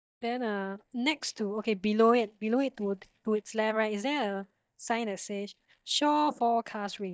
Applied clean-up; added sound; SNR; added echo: neural mask model DeepFilterNet 3.